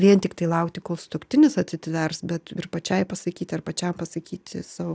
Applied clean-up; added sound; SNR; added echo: none; none; none; none.